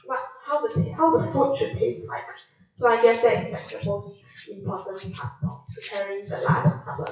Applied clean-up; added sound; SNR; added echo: classical method WPE with log-MMSE.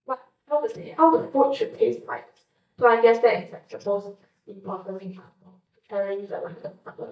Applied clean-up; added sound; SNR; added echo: neural mask model DeepFilterNet 3.